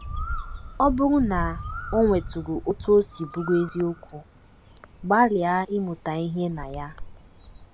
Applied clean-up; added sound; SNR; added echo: none; Bird; 10 dB; none.